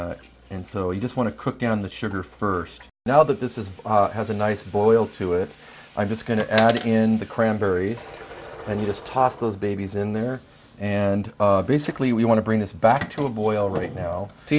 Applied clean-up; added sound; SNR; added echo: none; none; none; none.